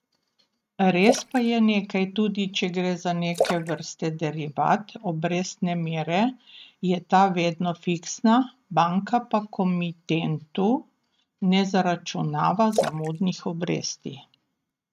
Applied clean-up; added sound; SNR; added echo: neural mask model RNNoise.